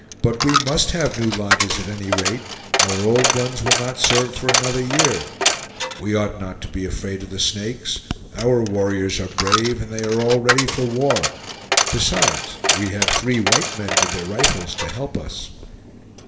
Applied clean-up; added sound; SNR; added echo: none; Coin (dropping); 0 dB; reverberation time 2.8 s.